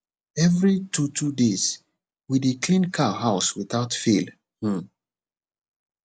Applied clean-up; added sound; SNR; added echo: none; none; none; none.